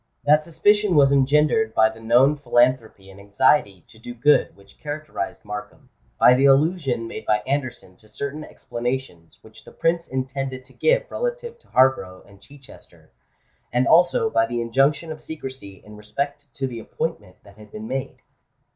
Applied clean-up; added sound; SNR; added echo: none; none; none; none.